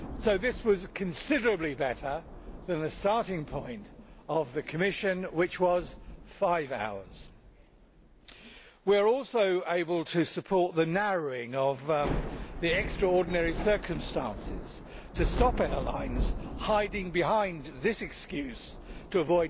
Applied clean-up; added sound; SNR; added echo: none; Thunder / Rain; 9 dB; none.